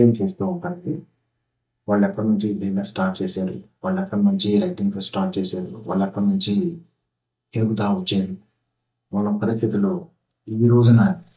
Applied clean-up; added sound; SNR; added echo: neural mask model DeepFilterNet 3.